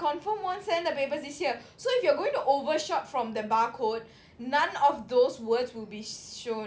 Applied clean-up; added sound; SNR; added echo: none; none; none; none.